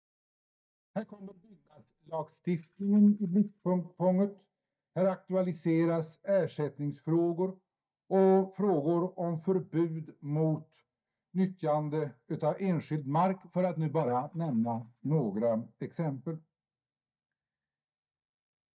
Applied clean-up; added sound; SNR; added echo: neural mask model DeepFilterNet 3.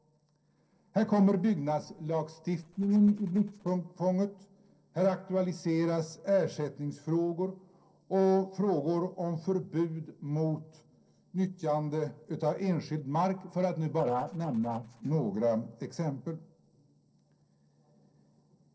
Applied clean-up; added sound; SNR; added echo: neural separator model SepFormer DNS4.